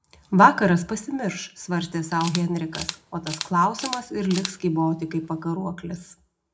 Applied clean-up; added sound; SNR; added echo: none; Camera; 13 dB; reverberation time 0.3 s.